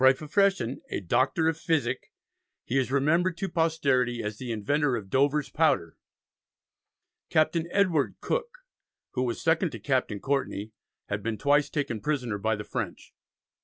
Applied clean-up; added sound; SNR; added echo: none; none; none; none.